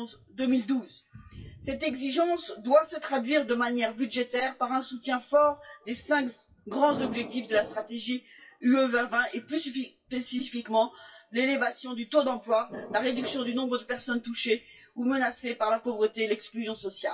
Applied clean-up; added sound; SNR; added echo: classical method WPE with log-MMSE.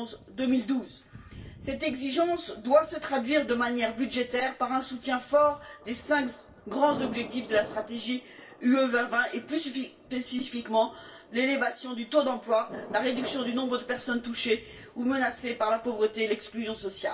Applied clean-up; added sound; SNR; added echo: none; Thunder; 18 dB; reverberation time 0.2 s.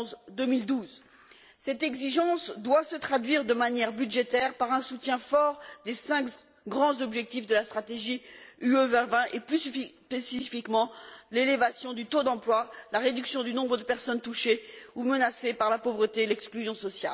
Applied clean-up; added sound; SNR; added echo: none; none; none; none.